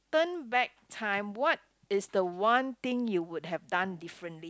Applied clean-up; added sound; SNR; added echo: none; none; none; none.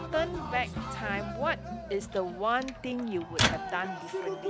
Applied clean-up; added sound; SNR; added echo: none; Microwave oven + Cheering; 2 dB; none.